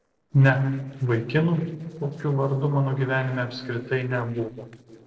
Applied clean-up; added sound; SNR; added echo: neural separator model SepFormer DNS4.